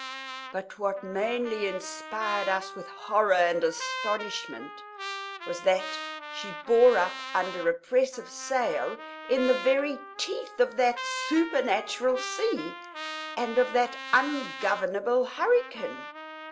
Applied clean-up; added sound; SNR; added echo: none; Trumpet; 11 dB; none.